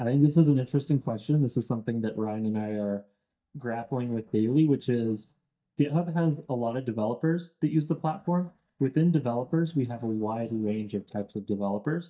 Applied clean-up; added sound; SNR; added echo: neural mask model DeepFilterNet 3.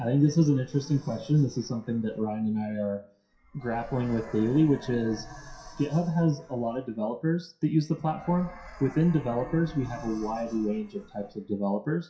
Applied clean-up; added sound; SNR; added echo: classical method WPE with log-MMSE.